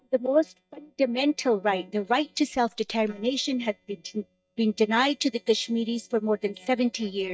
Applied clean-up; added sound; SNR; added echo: neural mask model DeepFilterNet 3.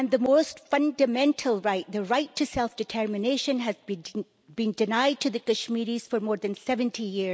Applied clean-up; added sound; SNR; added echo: none; none; none; none.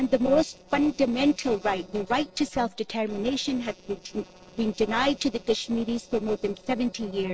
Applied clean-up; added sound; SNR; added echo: neural separator model SepFormer DNS4.